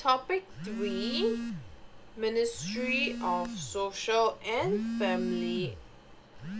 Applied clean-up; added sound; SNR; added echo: none; Telephone; 5 dB; none.